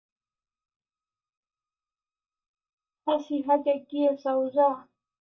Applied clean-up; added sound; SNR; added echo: neural mask model DeepFilterNet 3.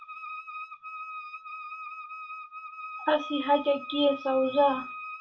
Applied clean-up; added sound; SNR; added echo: none; Wind instrument, woodwind instrument; 10 dB; reverberation time 0.2 s.